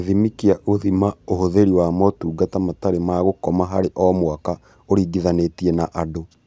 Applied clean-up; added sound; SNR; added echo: none; none; none; none.